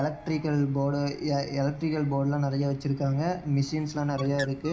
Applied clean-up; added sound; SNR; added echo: none; Bird; 20 dB; reverberation time 0.4 s.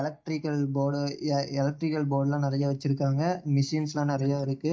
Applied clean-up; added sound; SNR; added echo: neural mask model DeepFilterNet 3.